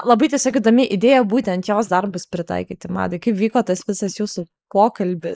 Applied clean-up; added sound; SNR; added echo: neural mask model Resemble Enhance denoiser.